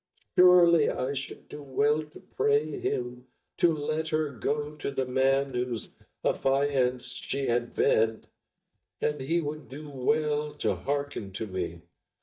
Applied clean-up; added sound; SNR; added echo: neural mask model DeepFilterNet 3.